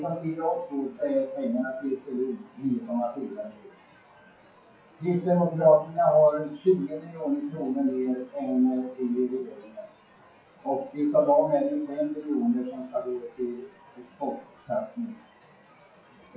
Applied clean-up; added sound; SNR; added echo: classical method WPE with log-MMSE.